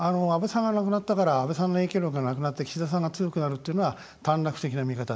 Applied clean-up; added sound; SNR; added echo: none; none; none; none.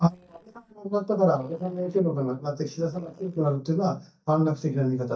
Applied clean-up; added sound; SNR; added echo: neural mask model DeepFilterNet 3.